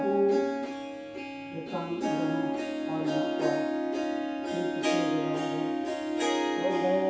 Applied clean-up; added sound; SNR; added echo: none; Harp; -3 dB; reverberation time 0.6 s.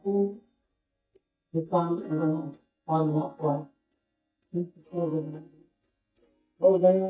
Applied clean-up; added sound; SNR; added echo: neural mask model DeepFilterNet 3.